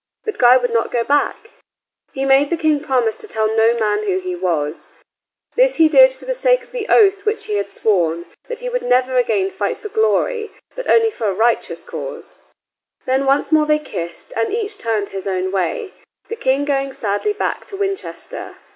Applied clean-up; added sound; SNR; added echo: none; none; none; none.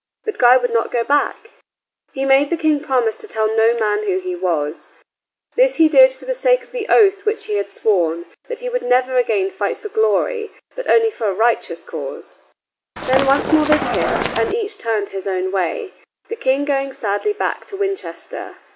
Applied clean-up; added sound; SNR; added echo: none; Run; 3 dB; none.